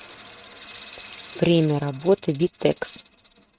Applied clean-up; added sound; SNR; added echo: neural mask model RNNoise.